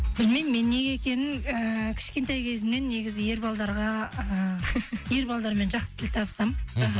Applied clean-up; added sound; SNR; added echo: none; none; none; none.